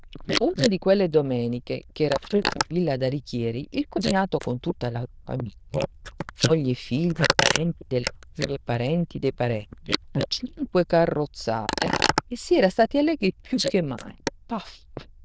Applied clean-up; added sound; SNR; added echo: neural diffusion model UNIVERSE++.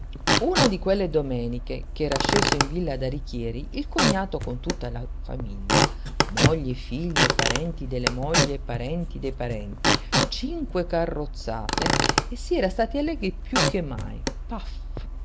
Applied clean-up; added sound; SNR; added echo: none; Squeak / Wood; -3 dB; none.